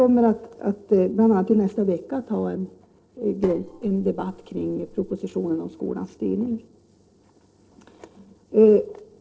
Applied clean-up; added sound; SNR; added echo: neural separator model SepFormer DNS4.